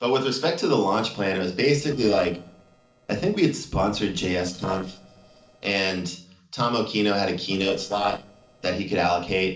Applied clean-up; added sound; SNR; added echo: neural separator model SepFormer DNS4.